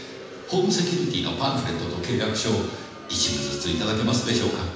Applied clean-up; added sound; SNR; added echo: none; Crowd; 15 dB; reverberation time 1.1 s.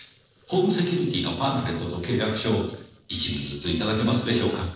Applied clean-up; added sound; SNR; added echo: neural separator model SepFormer DNS4.